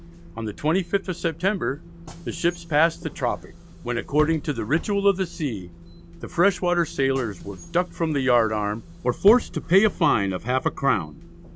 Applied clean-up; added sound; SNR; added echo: none; Bus / Engine; 16 dB; none.